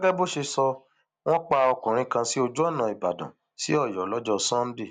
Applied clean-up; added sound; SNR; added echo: none; none; none; none.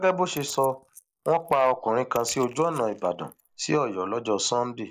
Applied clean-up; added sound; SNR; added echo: neural mask model Resemble Enhance denoiser.